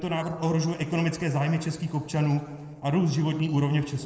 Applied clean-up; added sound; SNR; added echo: neural separator model SepFormer DNS4.